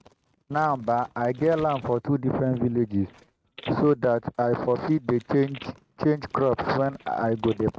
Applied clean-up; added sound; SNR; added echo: neural mask model RNNoise.